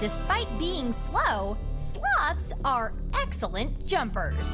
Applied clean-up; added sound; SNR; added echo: none; none; none; none.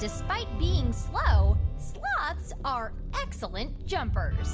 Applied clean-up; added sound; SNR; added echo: none; Thunder; -2 dB; none.